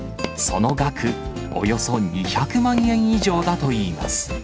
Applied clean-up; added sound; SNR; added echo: none; Run; 15 dB; none.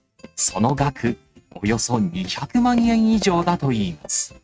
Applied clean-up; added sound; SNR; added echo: neural mask model RNNoise.